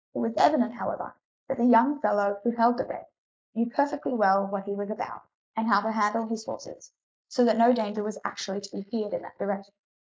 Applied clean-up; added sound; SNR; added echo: neural mask model Resemble Enhance denoiser.